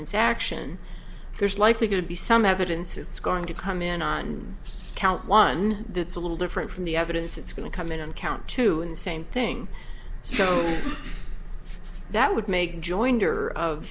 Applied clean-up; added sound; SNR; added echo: none; none; none; none.